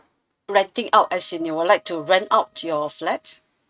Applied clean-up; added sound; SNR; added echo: neural mask model RNNoise.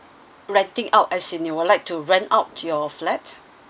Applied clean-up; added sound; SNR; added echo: none; none; none; none.